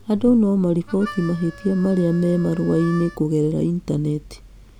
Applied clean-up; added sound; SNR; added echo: none; Harmonica; 19 dB; none.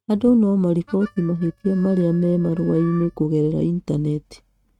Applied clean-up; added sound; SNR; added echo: neural mask model RNNoise.